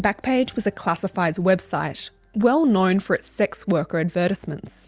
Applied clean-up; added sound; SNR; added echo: none; none; none; none.